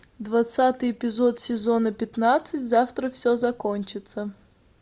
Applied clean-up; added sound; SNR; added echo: none; none; none; none.